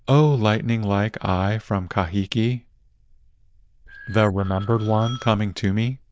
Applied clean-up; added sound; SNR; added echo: neural diffusion model UNIVERSE++.